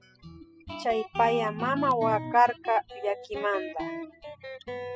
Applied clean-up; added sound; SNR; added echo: classical method spectral subtraction.